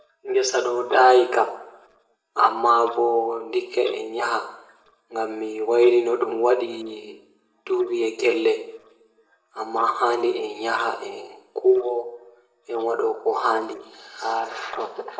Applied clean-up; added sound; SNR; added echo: neural separator model SepFormer DNS4.